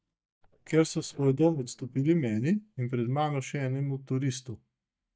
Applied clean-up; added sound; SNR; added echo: neural mask model DeepFilterNet 3.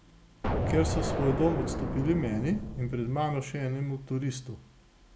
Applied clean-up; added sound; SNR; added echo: none; Explosion; 1 dB; none.